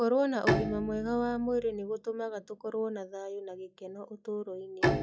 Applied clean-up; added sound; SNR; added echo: classical method log-MMSE.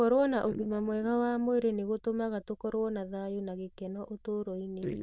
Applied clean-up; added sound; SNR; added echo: neural diffusion model UNIVERSE++.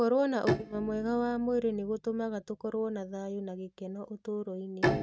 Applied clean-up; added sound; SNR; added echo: neural mask model RNNoise.